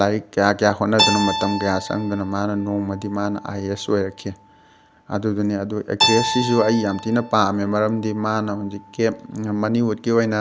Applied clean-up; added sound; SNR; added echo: none; Keyboard (musical); 7 dB; none.